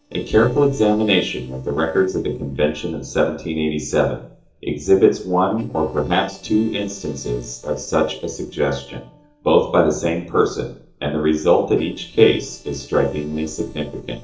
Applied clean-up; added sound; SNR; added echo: neural separator model SepFormer DNS4.